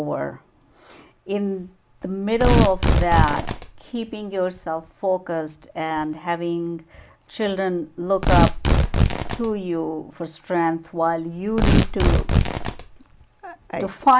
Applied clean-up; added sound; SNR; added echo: none; Tearing; -3 dB; none.